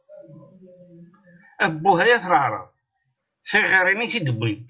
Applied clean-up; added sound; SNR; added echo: none; none; none; none.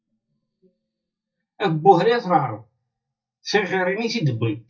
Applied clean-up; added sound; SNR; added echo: neural mask model DeepFilterNet 3.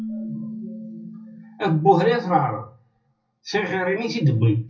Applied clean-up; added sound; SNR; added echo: none; Keyboard (musical); 15 dB; reverberation time 0.4 s.